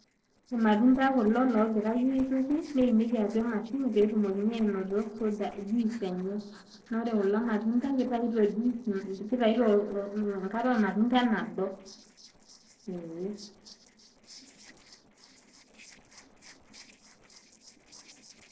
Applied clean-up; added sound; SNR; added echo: neural separator model SepFormer DNS4.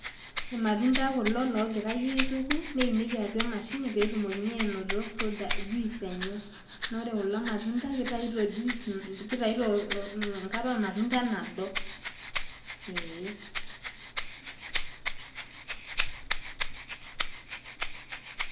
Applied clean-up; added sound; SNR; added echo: none; Rattle (instrument); -1 dB; reverberation time 0.4 s.